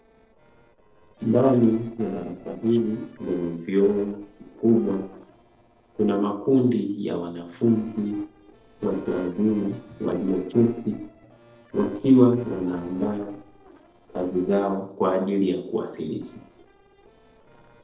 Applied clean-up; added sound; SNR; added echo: neural separator model SepFormer DNS4.